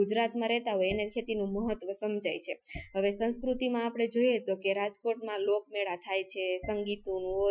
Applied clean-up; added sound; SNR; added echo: classical method Wiener filter.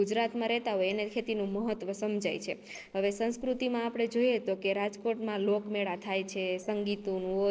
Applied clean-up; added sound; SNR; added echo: neural separator model SepFormer DNS4.